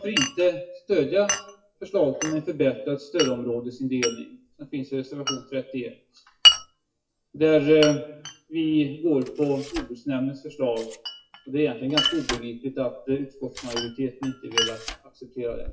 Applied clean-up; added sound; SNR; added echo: classical method WPE with log-MMSE.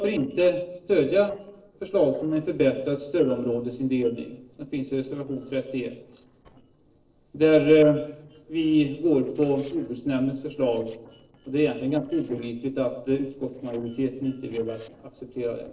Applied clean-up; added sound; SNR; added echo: neural separator model SepFormer DNS4.